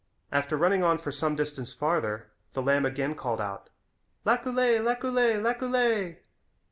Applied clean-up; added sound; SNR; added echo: none; none; none; none.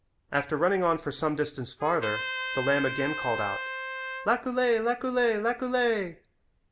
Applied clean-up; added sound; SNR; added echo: none; Trumpet; 6 dB; none.